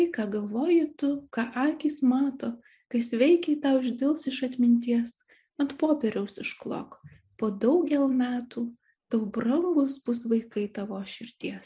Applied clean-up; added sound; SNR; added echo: none; none; none; none.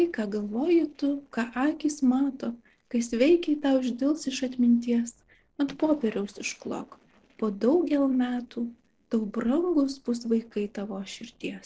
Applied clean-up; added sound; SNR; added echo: neural separator model SepFormer DNS4.